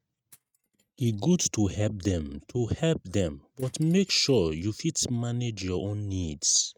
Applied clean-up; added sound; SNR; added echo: neural mask model RNNoise.